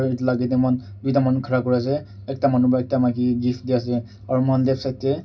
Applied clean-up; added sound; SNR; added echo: none; none; none; reverberation time 0.4 s.